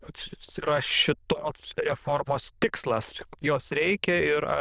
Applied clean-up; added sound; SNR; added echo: neural diffusion model UNIVERSE++.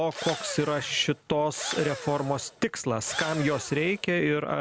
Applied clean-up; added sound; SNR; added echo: none; Engine / Drill; 11 dB; none.